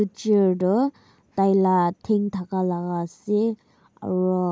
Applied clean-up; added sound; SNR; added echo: none; none; none; none.